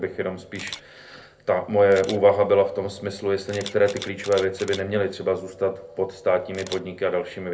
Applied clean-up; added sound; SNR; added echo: none; Camera; 19 dB; reverberation time 0.3 s.